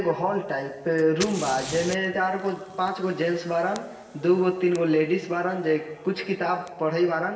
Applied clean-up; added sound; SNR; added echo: none; Fire; 18 dB; reverberation time 1.1 s.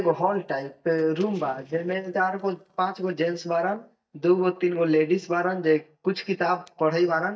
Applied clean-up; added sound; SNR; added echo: neural mask model DeepFilterNet 3.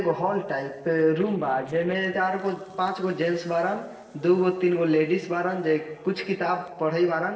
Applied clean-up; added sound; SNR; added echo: neural separator model SepFormer DNS4.